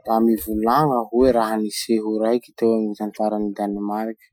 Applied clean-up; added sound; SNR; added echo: classical method Wiener filter.